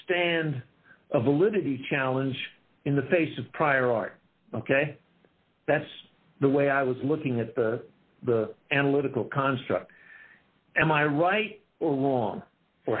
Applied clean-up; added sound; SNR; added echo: none; none; none; none.